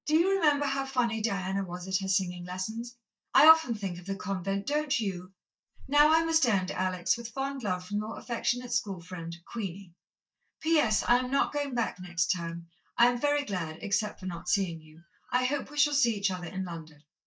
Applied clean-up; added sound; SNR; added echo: neural mask model DeepFilterNet 3.